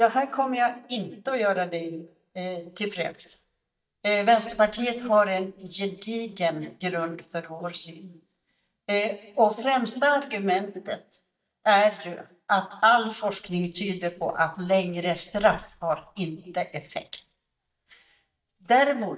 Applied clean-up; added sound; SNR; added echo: neural mask model DeepFilterNet 3.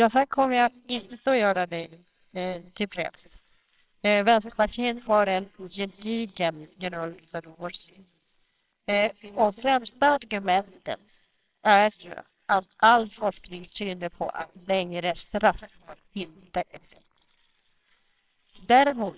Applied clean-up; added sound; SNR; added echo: neural separator model SepFormer WHAMR!.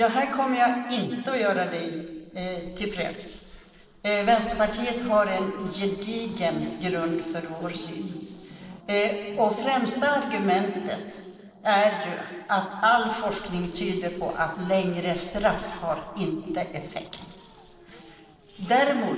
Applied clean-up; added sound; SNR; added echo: neural separator model SepFormer DNS4.